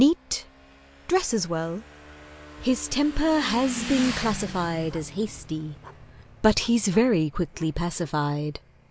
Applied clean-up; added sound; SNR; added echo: none; Motorcycle / Engine; 14 dB; none.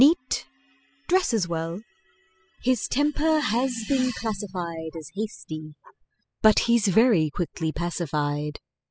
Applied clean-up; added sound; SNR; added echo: classical method spectral subtraction.